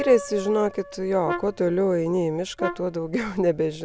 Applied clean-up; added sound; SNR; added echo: none; Piano + Brass instrument; 12 dB; none.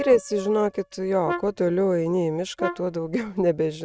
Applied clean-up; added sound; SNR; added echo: neural mask model RNNoise.